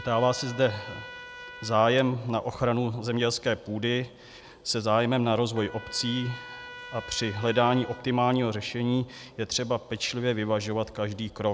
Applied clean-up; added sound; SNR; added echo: none; Trumpet; 19 dB; none.